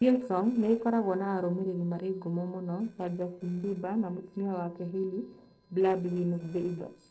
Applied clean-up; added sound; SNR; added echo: neural separator model SepFormer DNS4.